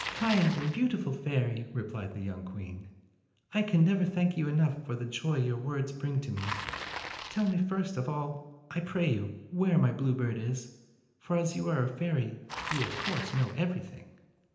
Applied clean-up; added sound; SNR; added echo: none; Bicycle; 14 dB; reverberation time 0.9 s.